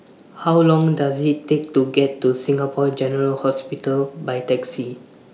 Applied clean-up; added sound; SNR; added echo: none; none; none; none.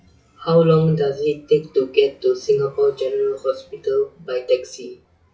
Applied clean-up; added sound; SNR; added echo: classical method WPE with log-MMSE.